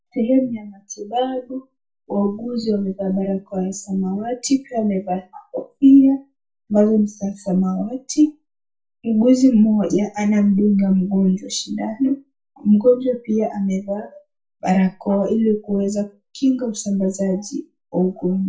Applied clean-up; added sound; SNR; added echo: none; none; none; reverberation time 0.2 s.